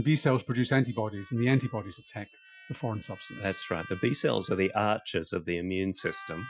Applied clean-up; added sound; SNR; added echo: classical method Wiener filter.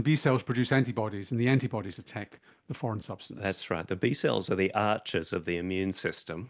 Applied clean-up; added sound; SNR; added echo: none; none; none; none.